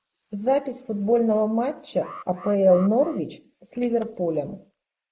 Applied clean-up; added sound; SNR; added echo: neural mask model Resemble Enhance denoiser.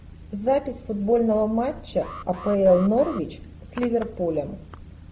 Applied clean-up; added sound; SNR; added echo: none; Alarm; 17 dB; none.